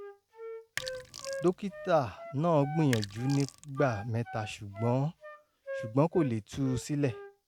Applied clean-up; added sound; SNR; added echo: none; Sink (filling or washing) + Wind instrument, woodwind instrument; 12 dB; none.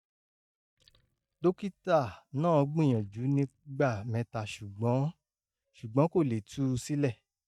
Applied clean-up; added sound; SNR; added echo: neural mask model DeepFilterNet 3.